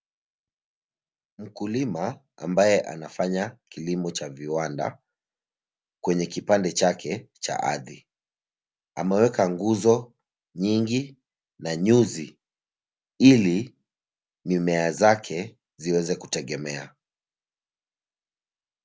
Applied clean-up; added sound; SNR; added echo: none; none; none; none.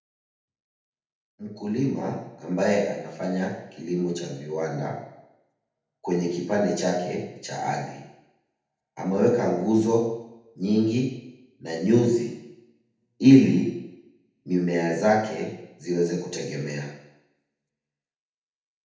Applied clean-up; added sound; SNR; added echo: none; none; none; reverberation time 0.8 s.